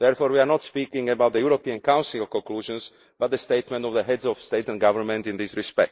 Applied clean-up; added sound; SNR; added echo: neural mask model Resemble Enhance denoiser.